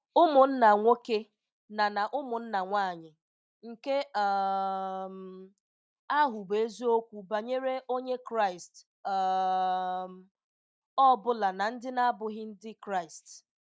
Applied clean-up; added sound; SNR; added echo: none; none; none; none.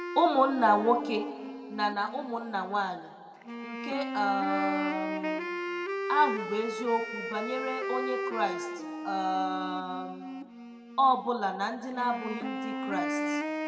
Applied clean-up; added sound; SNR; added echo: none; Wind instrument, woodwind instrument; 5 dB; reverberation time 1.5 s.